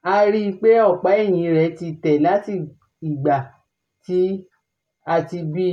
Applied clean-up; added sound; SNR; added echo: none; none; none; none.